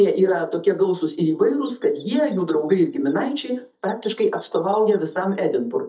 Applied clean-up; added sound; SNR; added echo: neural mask model DeepFilterNet 3.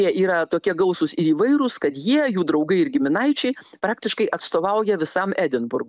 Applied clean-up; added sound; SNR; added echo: none; none; none; none.